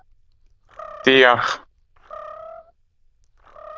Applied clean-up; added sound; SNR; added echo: neural diffusion model UNIVERSE++.